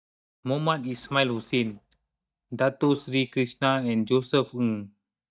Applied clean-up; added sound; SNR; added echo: neural mask model DeepFilterNet 3.